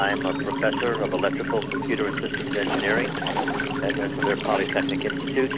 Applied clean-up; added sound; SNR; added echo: none; Insect + Walk, footsteps / Stream / Trickle, dribble / Chirp, tweet; -1 dB; none.